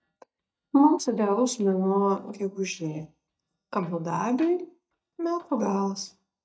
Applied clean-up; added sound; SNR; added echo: neural mask model DeepFilterNet 3.